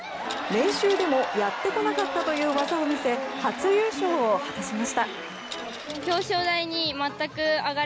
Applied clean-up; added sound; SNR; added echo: none; Coin (dropping); 16 dB; none.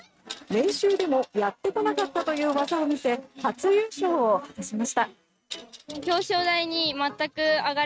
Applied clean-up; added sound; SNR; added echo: neural mask model RNNoise.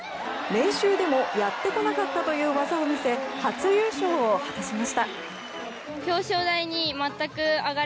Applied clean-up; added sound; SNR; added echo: none; none; none; none.